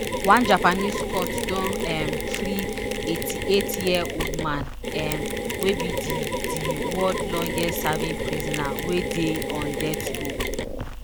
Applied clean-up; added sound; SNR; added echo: none; Mechanisms; 0 dB; none.